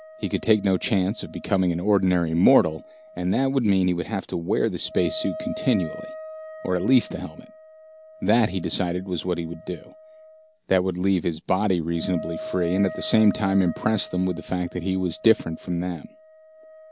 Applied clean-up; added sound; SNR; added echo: none; Wind instrument, woodwind instrument; 16 dB; none.